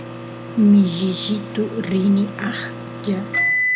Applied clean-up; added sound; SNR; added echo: none; Microwave oven; 6 dB; reverberation time 1.3 s.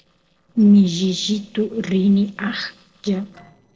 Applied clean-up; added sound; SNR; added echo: neural separator model SepFormer DNS4.